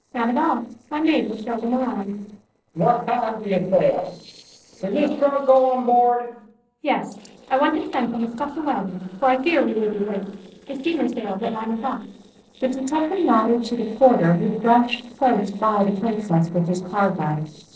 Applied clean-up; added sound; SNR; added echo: neural separator model SepFormer DNS4.